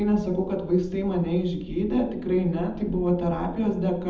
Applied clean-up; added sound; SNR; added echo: none; Train; 16 dB; reverberation time 0.8 s.